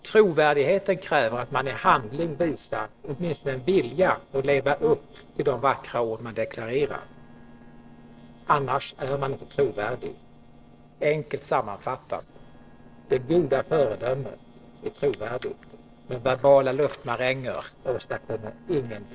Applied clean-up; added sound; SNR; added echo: neural separator model SepFormer DNS4.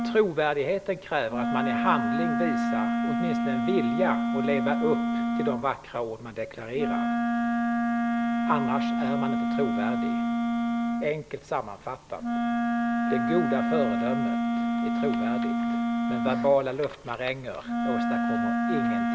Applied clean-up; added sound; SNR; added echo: none; Wind instrument, woodwind instrument; -3 dB; none.